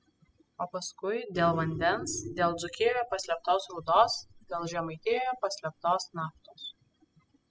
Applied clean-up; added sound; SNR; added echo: classical method spectral subtraction.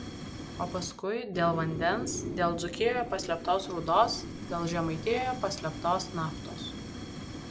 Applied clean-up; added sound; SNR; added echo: none; Fire; 8 dB; none.